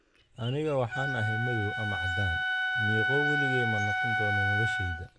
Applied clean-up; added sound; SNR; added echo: none; Wind instrument, woodwind instrument; -2 dB; none.